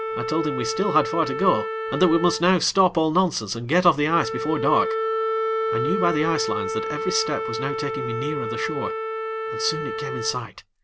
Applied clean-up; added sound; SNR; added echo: none; Wind instrument, woodwind instrument; 4 dB; none.